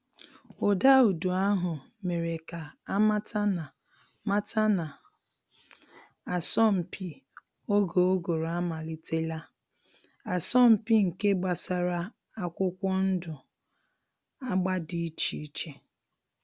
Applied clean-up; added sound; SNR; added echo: none; none; none; none.